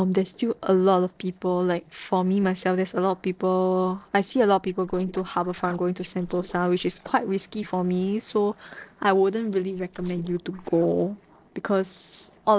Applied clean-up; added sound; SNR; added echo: neural separator model SepFormer DNS4.